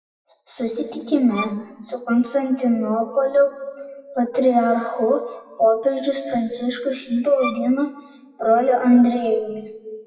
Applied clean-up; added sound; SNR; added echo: classical method WPE with log-MMSE.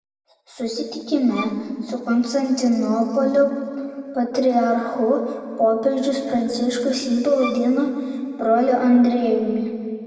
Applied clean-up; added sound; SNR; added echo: none; Bowed string instrument; 13 dB; reverberation time 2.1 s.